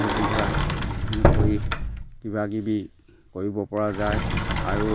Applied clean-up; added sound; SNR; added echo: none; Sliding door; -3 dB; none.